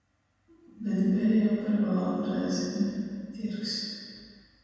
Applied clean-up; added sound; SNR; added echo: none; none; none; reverberation time 2.1 s.